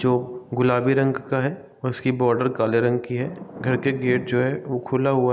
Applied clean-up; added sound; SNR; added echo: none; Thunder / Rain; 18 dB; none.